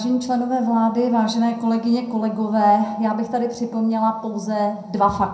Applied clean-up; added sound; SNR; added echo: none; none; none; reverberation time 0.6 s.